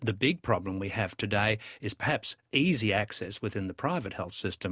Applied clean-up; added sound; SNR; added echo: none; none; none; none.